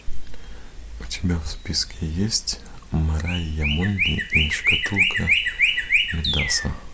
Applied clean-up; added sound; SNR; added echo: none; Chirp, tweet; 0 dB; none.